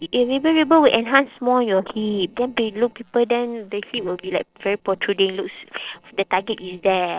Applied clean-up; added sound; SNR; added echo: neural separator model SepFormer DNS4.